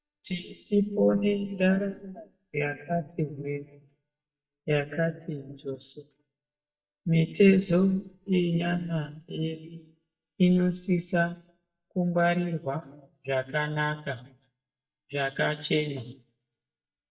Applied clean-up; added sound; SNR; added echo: neural mask model DeepFilterNet 3.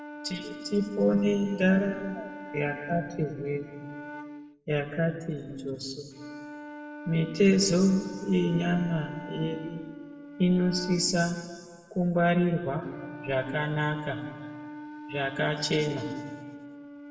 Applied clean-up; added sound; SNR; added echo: none; Wind instrument, woodwind instrument; 14 dB; reverberation time 1.5 s.